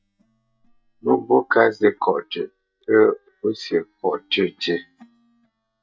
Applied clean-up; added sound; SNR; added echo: neural mask model DeepFilterNet 3.